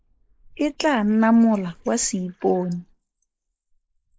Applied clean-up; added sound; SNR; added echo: neural mask model Resemble Enhance denoiser.